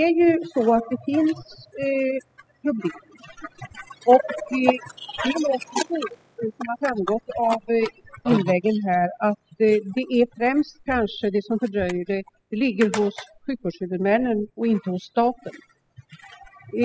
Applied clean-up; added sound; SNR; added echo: classical method spectral subtraction.